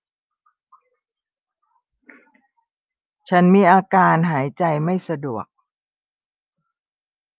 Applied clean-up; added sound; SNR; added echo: none; none; none; none.